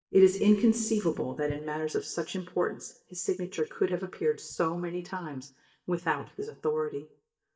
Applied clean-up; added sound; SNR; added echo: neural mask model DeepFilterNet 3.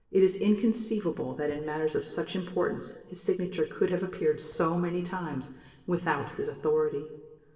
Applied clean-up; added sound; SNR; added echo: neural separator model SepFormer DNS4.